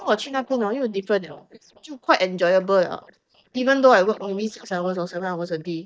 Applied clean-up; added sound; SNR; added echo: neural mask model DeepFilterNet 3.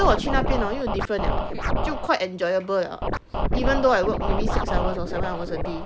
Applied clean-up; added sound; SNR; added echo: none; Scratching (performance technique); -1 dB; none.